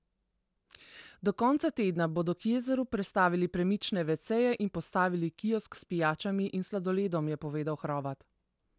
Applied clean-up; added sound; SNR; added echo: none; none; none; none.